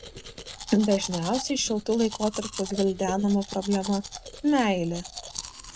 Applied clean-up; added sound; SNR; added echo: none; Domestic sounds, home sounds; 12 dB; none.